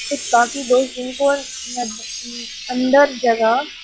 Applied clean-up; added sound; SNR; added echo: classical method log-MMSE.